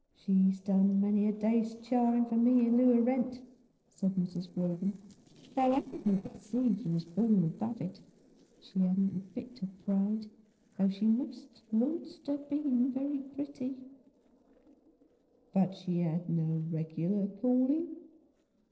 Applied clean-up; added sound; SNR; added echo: neural separator model SepFormer DNS4.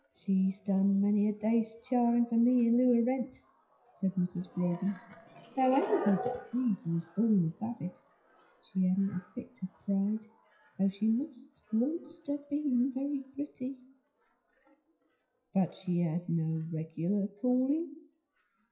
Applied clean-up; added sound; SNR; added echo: classical method WPE with log-MMSE.